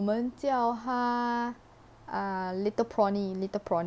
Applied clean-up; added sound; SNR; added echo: none; none; none; none.